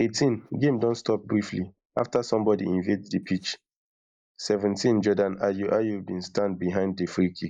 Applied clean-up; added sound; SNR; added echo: neural mask model Resemble Enhance denoiser.